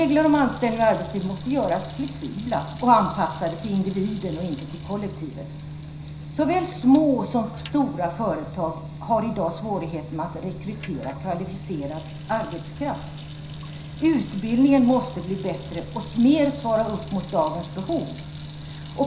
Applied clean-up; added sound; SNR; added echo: none; Sink (filling or washing) / Water tap, faucet; 18 dB; reverberation time 0.5 s.